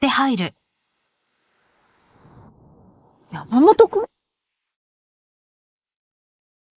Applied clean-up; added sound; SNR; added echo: neural mask model Resemble Enhance denoiser.